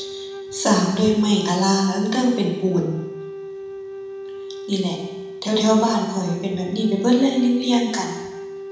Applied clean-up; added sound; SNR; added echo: none; Wind instrument, woodwind instrument; 12 dB; reverberation time 1.0 s.